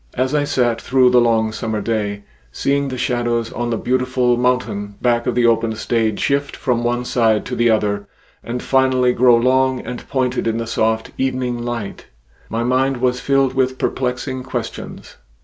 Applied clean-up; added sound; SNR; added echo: none; none; none; none.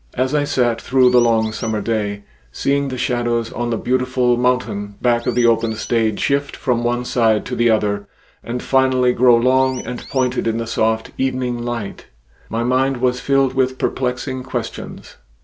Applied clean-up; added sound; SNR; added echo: none; Chirp, tweet; 20 dB; none.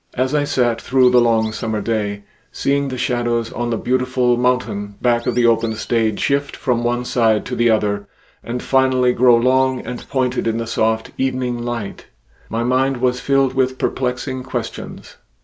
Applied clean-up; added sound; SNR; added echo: neural mask model Resemble Enhance denoiser.